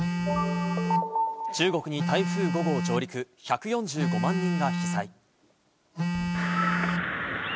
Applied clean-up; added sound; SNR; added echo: none; Telephone; 0 dB; none.